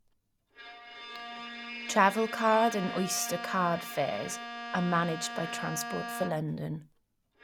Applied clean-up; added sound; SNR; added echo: none; Bowed string instrument; 9 dB; none.